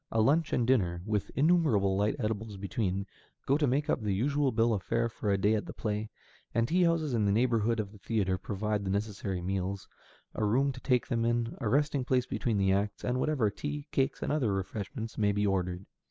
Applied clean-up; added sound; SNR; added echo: none; none; none; none.